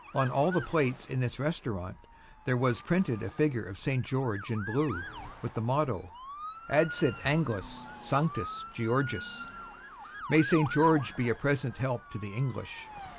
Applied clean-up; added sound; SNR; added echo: none; Motor vehicle (road) / Siren; 13 dB; none.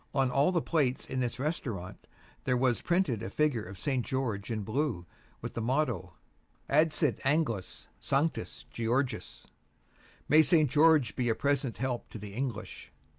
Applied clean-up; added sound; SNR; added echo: none; none; none; none.